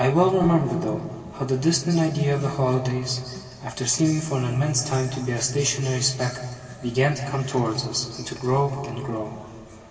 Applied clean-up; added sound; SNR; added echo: none; none; none; reverberation time 2.2 s.